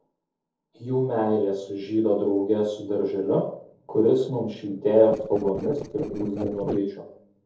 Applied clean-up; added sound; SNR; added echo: neural separator model SepFormer DNS4.